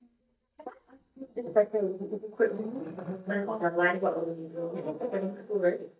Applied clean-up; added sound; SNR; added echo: neural mask model DeepFilterNet 3.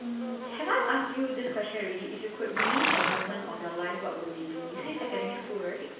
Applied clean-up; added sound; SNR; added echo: none; Livestock, farm animals, working animals; 1 dB; reverberation time 0.9 s.